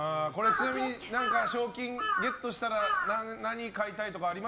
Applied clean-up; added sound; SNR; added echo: none; Bird vocalization, bird call, bird song / Crow; 1 dB; none.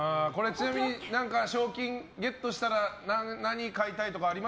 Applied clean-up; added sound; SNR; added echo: none; none; none; none.